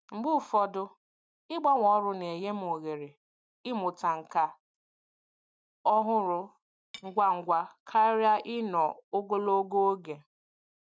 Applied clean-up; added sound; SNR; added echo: neural mask model RNNoise.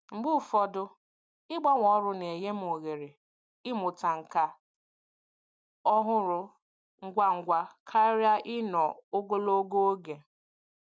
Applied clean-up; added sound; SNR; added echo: none; none; none; none.